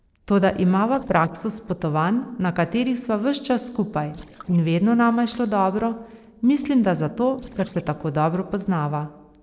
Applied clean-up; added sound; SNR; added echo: neural separator model SepFormer DNS4.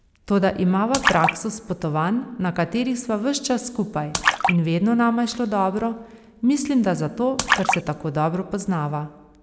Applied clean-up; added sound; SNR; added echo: none; Splash, splatter; 5 dB; none.